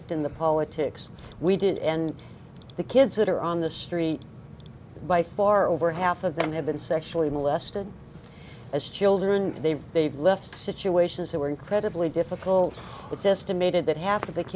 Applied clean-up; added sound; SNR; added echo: none; none; none; none.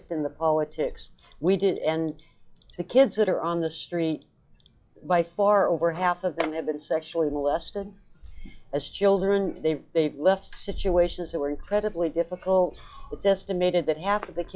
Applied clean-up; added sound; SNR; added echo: classical method log-MMSE.